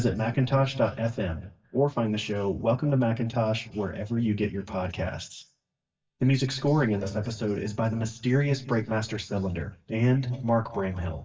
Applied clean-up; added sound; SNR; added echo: neural mask model DeepFilterNet 3.